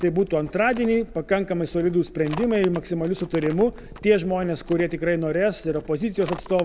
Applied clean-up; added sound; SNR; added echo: none; Livestock, farm animals, working animals; 17 dB; none.